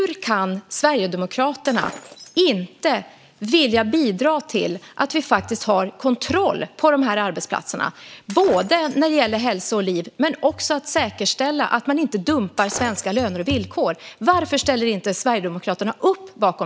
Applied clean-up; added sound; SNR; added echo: none; Shatter; 17 dB; none.